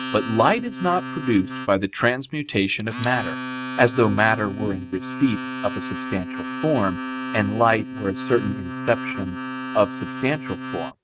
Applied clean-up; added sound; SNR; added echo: neural mask model RNNoise.